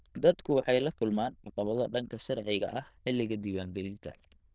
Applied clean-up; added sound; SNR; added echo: neural diffusion model UNIVERSE++.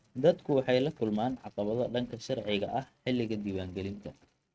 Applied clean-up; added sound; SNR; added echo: neural mask model RNNoise.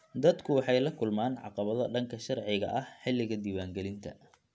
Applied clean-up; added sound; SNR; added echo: none; none; none; none.